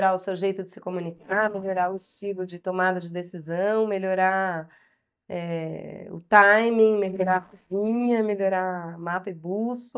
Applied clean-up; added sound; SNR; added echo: neural mask model DeepFilterNet 3.